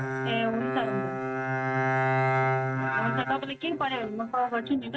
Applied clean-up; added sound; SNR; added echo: neural mask model RNNoise.